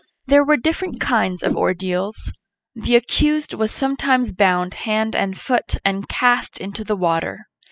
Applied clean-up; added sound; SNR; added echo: classical method spectral subtraction.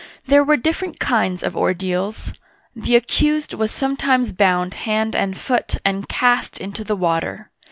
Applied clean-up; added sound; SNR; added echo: none; none; none; none.